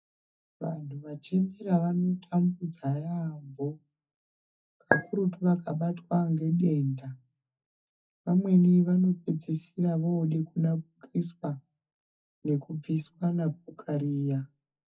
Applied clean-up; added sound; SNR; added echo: classical method WPE with log-MMSE.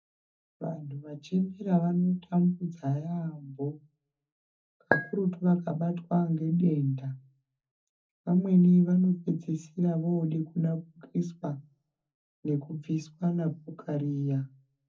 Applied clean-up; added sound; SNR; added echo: none; Chink, clink; 1 dB; reverberation time 0.3 s.